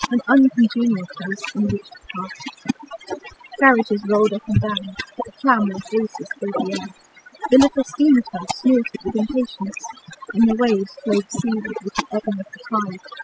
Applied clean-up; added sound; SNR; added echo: classical method spectral subtraction.